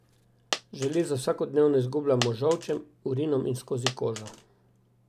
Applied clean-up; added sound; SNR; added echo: none; Coin (dropping); 12 dB; none.